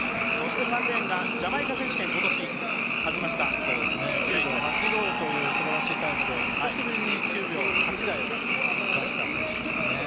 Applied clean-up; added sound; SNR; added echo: none; Frog; -3 dB; none.